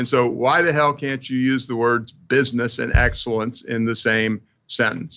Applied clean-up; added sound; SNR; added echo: none; Bass drum; 6 dB; none.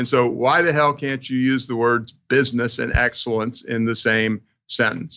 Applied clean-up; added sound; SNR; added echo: neural mask model DeepFilterNet 3.